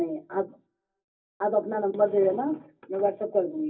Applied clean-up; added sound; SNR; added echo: none; none; none; reverberation time 0.4 s.